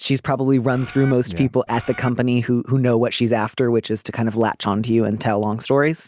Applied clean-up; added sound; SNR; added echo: none; Bird; 16 dB; none.